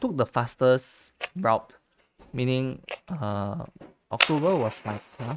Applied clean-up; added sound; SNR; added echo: neural mask model RNNoise.